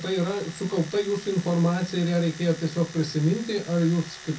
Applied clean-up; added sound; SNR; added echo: none; Domestic sounds, home sounds; 18 dB; reverberation time 0.3 s.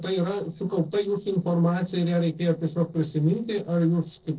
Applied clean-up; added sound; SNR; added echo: neural separator model SepFormer DNS4.